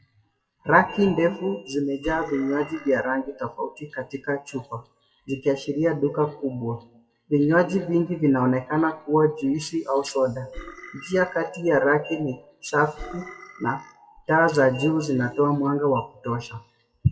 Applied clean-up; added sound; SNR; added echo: classical method WPE with log-MMSE.